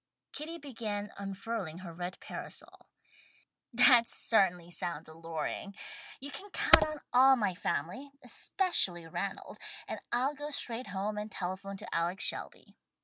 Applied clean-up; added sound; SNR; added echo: neural mask model RNNoise.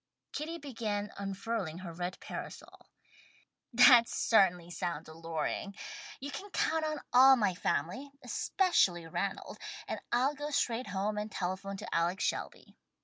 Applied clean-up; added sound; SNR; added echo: none; none; none; none.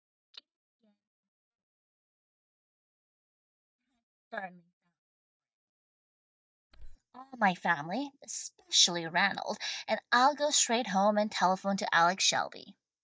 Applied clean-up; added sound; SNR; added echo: neural mask model DeepFilterNet 3.